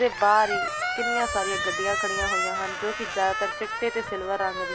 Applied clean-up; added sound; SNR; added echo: none; Squeak; 2 dB; none.